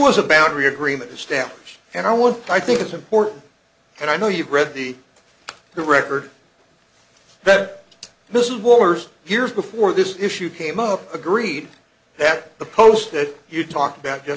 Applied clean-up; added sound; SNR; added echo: none; none; none; none.